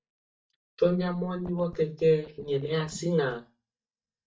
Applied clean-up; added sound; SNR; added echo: neural mask model DeepFilterNet 3.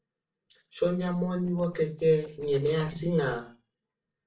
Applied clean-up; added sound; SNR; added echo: neural separator model SepFormer DNS4.